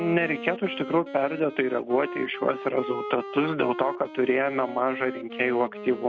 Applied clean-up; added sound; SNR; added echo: none; Wind instrument, woodwind instrument; 11 dB; none.